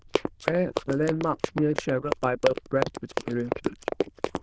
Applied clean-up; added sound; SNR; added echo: neural diffusion model UNIVERSE++.